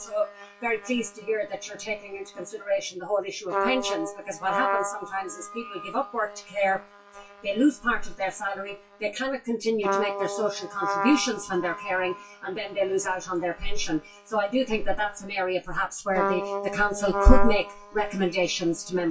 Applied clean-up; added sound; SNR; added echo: classical method WPE with log-MMSE.